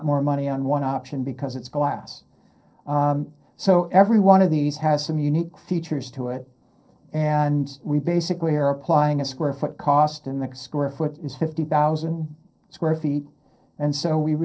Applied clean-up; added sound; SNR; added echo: neural separator model SepFormer DNS4.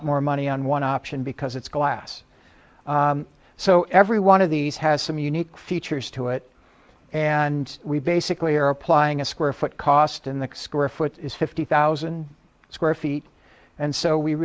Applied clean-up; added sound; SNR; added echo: none; none; none; none.